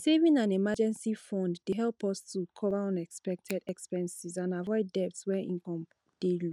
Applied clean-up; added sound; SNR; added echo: none; Finger snapping; 18 dB; none.